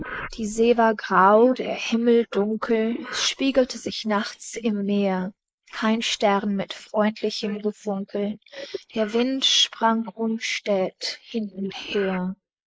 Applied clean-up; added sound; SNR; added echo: neural mask model Resemble Enhance denoiser.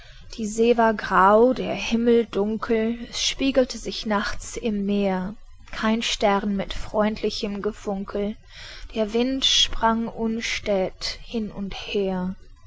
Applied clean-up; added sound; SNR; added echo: none; none; none; none.